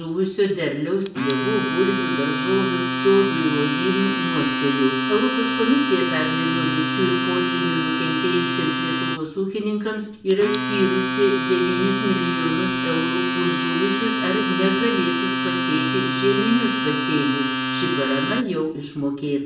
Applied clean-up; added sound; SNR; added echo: none; Domestic sounds, home sounds; 1 dB; reverberation time 0.5 s.